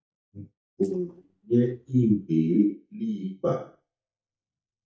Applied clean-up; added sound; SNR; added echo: neural mask model DeepFilterNet 3.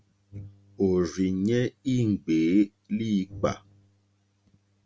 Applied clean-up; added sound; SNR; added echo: none; none; none; none.